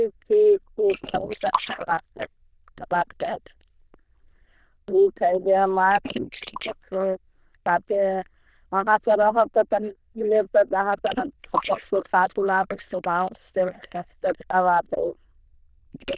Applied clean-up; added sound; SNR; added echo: neural diffusion model UNIVERSE++.